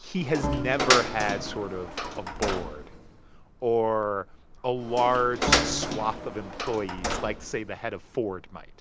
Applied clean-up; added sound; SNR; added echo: none; Door + Bowed string instrument; 2 dB; none.